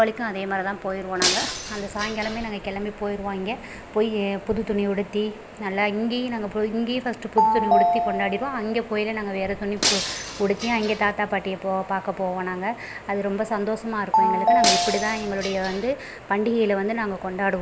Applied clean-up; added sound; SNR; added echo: none; Shatter + Telephone; -1 dB; none.